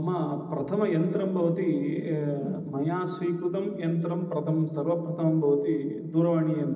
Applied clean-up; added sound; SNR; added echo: neural separator model SepFormer DNS4.